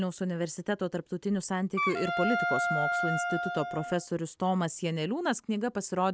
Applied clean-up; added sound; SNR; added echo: none; Wind instrument, woodwind instrument; 1 dB; none.